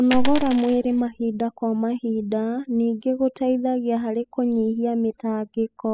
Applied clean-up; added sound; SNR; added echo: classical method spectral subtraction.